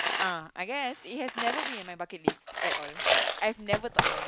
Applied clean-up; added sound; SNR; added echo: none; Coin (dropping); -4 dB; none.